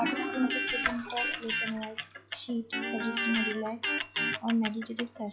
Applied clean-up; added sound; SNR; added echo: classical method log-MMSE.